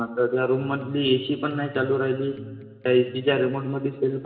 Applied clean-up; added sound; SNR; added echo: none; Electric guitar; 18 dB; reverberation time 2.7 s.